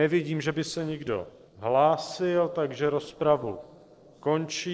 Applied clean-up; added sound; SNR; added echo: neural separator model SepFormer DNS4.